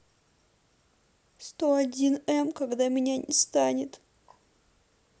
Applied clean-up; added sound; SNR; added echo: none; none; none; none.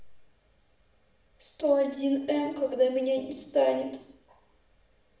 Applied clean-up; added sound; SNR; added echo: none; none; none; reverberation time 0.7 s.